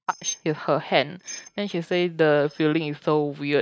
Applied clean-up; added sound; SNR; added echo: neural mask model DeepFilterNet 3.